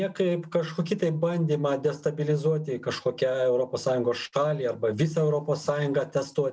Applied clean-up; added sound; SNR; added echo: none; none; none; none.